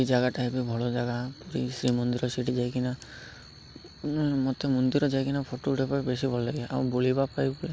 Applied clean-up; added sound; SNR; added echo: none; none; none; none.